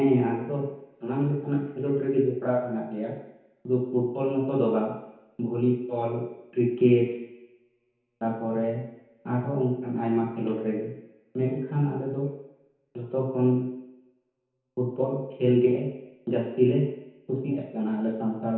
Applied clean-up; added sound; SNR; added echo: none; none; none; reverberation time 1.0 s.